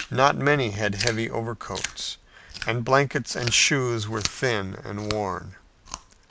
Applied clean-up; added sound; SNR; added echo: none; Chewing, mastication; 12 dB; none.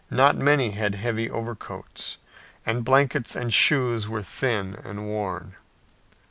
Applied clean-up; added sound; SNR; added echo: none; none; none; none.